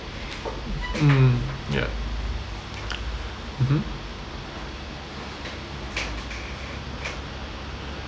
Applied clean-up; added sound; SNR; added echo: none; Bowed string instrument; 16 dB; none.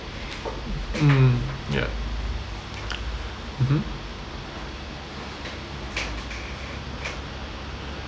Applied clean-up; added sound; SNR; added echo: none; none; none; none.